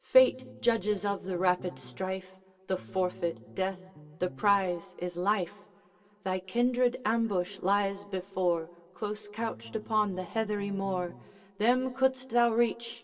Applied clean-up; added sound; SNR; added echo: none; Bass guitar; 20 dB; reverberation time 2.2 s.